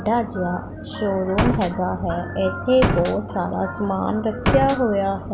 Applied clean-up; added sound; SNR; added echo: none; Slam; 0 dB; none.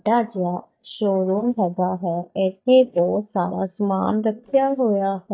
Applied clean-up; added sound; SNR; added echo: neural mask model DeepFilterNet 3.